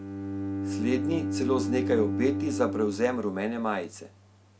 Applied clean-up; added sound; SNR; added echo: none; Bowed string instrument; 3 dB; none.